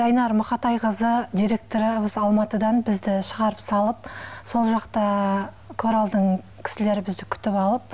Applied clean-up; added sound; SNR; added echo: none; none; none; none.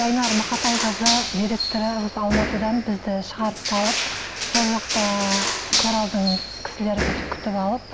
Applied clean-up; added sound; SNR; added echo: none; Crushing; 2 dB; none.